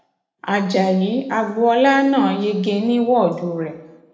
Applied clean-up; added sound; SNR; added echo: none; none; none; reverberation time 0.8 s.